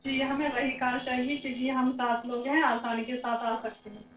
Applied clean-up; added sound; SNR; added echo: neural separator model SepFormer DNS4.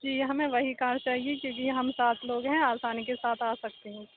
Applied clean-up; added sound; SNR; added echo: none; none; none; none.